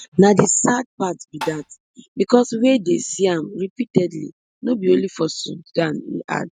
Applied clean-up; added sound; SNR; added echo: neural mask model RNNoise.